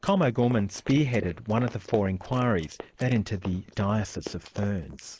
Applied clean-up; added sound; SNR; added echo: neural mask model Resemble Enhance denoiser.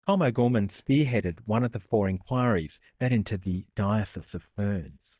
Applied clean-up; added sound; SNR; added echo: neural mask model DeepFilterNet 3.